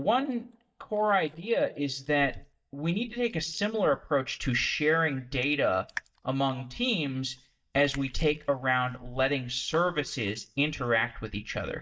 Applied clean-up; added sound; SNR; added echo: neural mask model DeepFilterNet 3.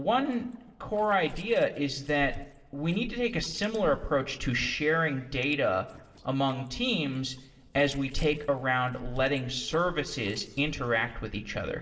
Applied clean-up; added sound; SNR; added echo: neural separator model SepFormer DNS4.